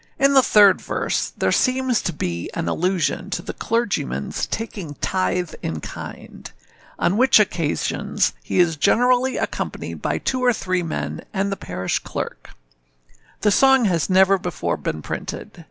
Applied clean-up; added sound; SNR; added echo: none; none; none; none.